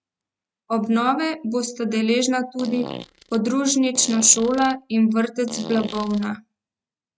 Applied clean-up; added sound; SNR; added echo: neural mask model RNNoise.